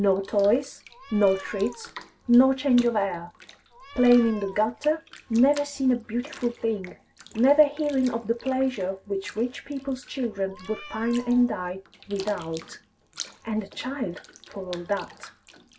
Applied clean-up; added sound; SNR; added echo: none; Meow + Bathtub (filling or washing); 20 dB; none.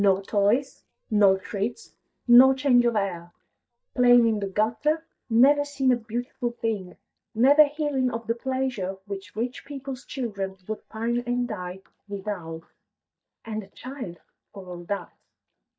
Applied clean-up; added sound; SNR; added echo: neural mask model DeepFilterNet 3.